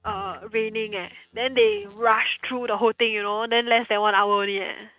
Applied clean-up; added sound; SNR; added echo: neural mask model RNNoise.